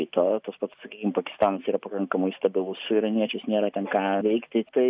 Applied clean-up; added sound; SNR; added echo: none; none; none; none.